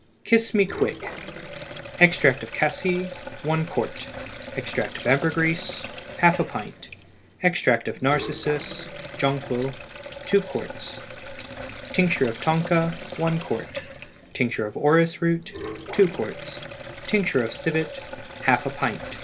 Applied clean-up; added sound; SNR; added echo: none; Sink (filling or washing); 12 dB; none.